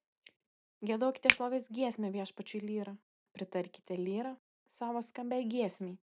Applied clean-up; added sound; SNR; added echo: none; Finger snapping; 0 dB; none.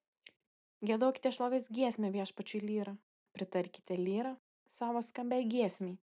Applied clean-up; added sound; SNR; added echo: none; none; none; none.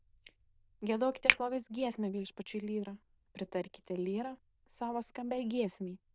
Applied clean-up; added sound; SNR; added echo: neural diffusion model UNIVERSE++.